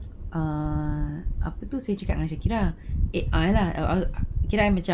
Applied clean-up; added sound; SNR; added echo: none; none; none; none.